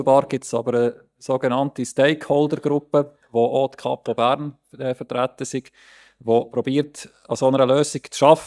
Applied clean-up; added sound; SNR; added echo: neural mask model DeepFilterNet 3.